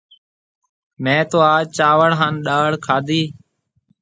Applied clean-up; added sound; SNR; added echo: none; none; none; none.